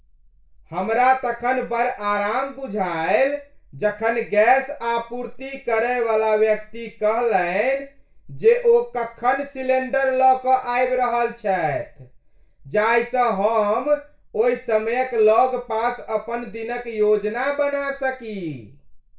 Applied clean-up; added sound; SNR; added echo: none; none; none; reverberation time 0.3 s.